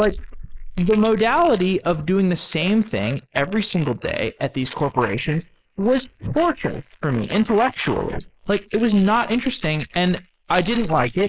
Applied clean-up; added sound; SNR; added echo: neural mask model Resemble Enhance denoiser.